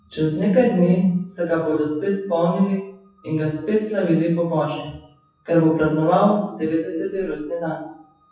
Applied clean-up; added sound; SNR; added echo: classical method WPE with log-MMSE.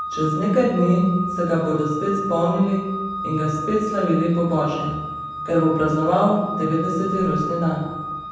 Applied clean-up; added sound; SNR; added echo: none; Organ; 8 dB; reverberation time 1.1 s.